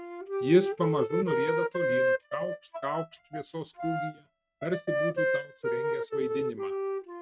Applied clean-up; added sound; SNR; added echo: neural mask model RNNoise.